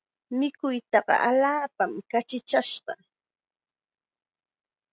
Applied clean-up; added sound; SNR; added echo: none; none; none; none.